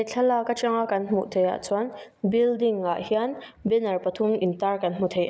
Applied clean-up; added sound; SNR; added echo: none; none; none; none.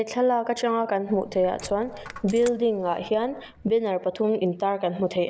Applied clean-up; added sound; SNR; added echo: none; Coin (dropping); 20 dB; none.